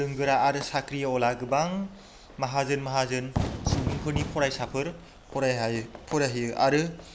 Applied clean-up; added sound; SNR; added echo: none; Fire / Fireworks; 9 dB; none.